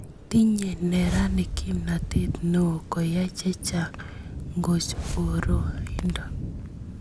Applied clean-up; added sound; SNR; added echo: none; Thunder / Rain + Whoosh, swoosh, swish; 6 dB; none.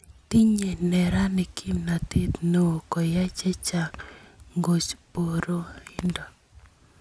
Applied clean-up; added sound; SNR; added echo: none; none; none; none.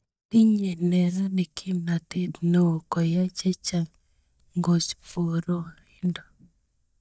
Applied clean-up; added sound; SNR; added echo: neural mask model DeepFilterNet 3.